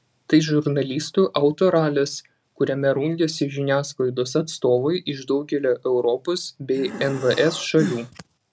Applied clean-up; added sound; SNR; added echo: none; Breathing; 10 dB; none.